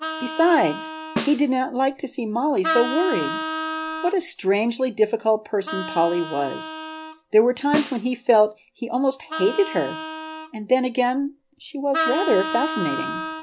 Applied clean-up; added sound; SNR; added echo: none; Snare drum + Vehicle horn, car horn, honking; 8 dB; none.